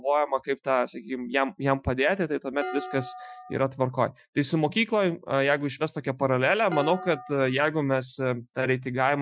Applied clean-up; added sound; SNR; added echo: classical method Wiener filter.